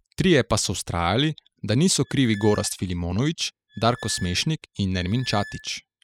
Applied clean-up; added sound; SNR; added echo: classical method spectral subtraction.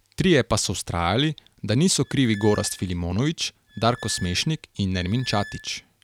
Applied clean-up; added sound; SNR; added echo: none; Squeak; 19 dB; none.